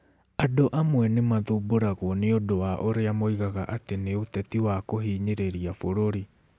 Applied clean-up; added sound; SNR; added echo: none; none; none; none.